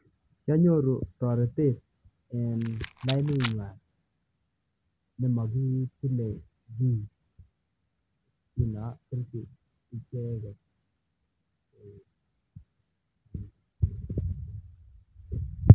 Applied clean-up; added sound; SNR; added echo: none; Rattle; 11 dB; none.